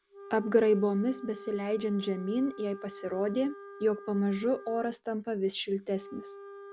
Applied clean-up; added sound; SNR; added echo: none; Wind instrument, woodwind instrument; 16 dB; none.